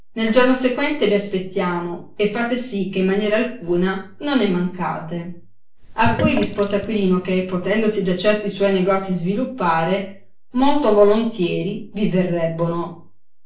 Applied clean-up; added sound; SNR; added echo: none; Sink (filling or washing); 9 dB; reverberation time 0.3 s.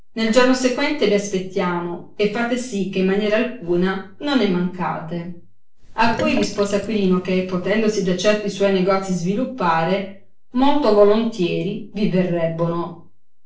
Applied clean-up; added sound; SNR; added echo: neural separator model SepFormer DNS4.